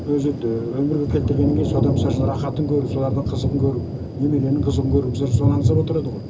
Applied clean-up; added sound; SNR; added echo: none; Thunder; 0 dB; reverberation time 0.2 s.